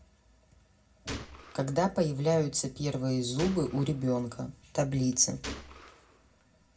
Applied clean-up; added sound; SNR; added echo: none; Gunshot, gunfire; 14 dB; reverberation time 0.4 s.